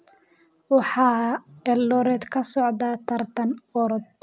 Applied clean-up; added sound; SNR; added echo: none; none; none; none.